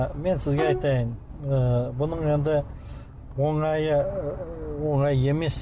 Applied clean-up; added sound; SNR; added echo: none; Bowed string instrument; 7 dB; none.